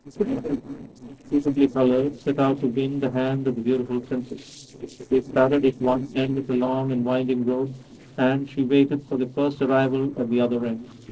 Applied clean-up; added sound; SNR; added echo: neural separator model SepFormer DNS4.